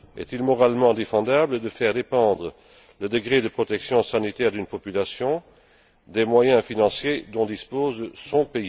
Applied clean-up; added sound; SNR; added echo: none; none; none; none.